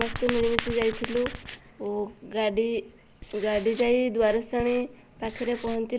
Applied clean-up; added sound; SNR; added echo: none; Writing; 10 dB; none.